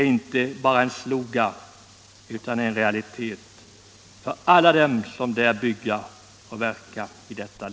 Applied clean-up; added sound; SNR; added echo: none; none; none; none.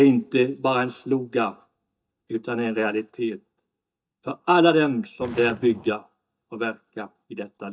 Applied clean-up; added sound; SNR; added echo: neural mask model DeepFilterNet 3.